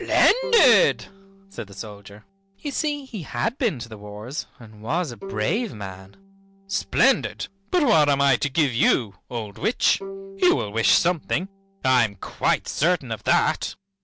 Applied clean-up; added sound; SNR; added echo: none; Bowed string instrument; 19 dB; none.